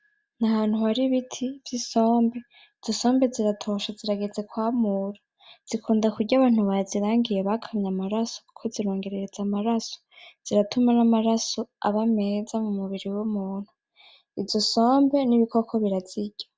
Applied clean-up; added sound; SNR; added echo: none; none; none; none.